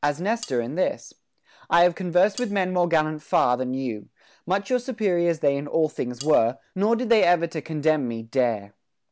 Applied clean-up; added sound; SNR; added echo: none; Cutlery, silverware; 19 dB; none.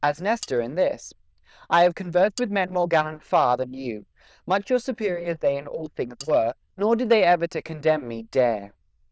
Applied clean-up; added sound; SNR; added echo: neural diffusion model UNIVERSE++.